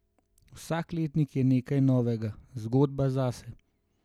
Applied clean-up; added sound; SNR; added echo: none; none; none; none.